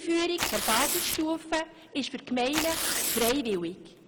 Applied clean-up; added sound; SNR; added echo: none; Tearing; 3 dB; none.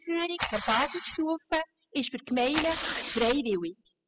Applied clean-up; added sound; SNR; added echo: classical method spectral subtraction.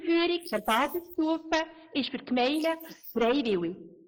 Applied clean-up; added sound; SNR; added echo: neural mask model Resemble Enhance denoiser.